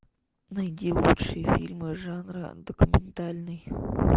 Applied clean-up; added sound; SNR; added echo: none; none; none; none.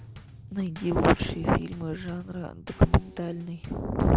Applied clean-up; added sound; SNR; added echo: none; Bass drum / Snare drum / Drum kit; 20 dB; none.